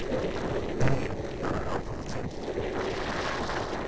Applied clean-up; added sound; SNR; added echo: neural separator model SepFormer DNS4.